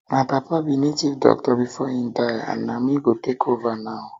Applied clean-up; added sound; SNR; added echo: none; none; none; none.